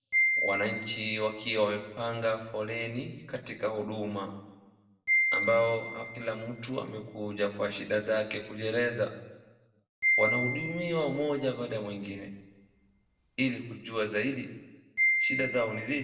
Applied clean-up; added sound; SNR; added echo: none; Wind chime; 2 dB; reverberation time 0.9 s.